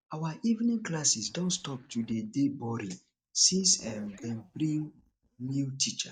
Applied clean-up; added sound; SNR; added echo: neural mask model DeepFilterNet 3.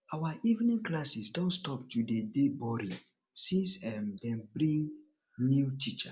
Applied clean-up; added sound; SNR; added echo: none; none; none; none.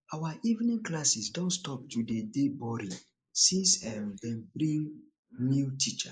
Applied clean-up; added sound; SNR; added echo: neural mask model Resemble Enhance denoiser.